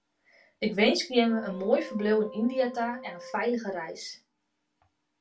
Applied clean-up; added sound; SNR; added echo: none; Wind instrument, woodwind instrument; 17 dB; reverberation time 0.2 s.